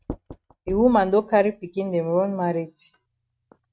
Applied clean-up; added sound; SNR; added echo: neural mask model RNNoise.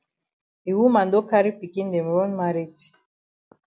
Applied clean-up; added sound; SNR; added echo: none; none; none; none.